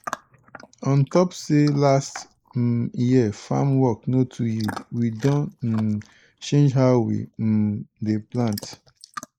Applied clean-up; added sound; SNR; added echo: neural mask model Resemble Enhance denoiser.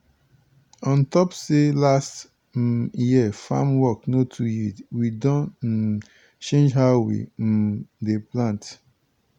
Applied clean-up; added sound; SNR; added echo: none; none; none; none.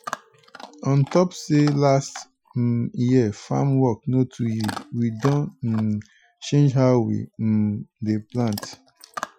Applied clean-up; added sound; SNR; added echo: classical method Wiener filter.